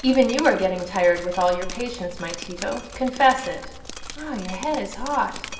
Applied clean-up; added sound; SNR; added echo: none; Drip; 12 dB; reverberation time 1.1 s.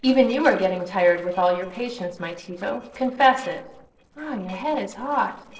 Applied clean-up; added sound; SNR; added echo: neural separator model SepFormer DNS4.